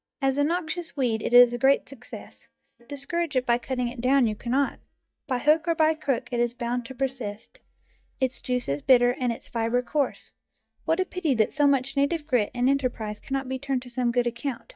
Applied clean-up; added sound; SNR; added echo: neural mask model DeepFilterNet 3.